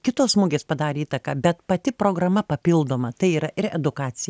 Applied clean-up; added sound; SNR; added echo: none; none; none; none.